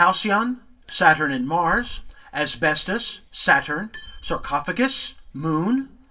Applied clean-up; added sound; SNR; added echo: none; Bicycle bell; 19 dB; reverberation time 0.2 s.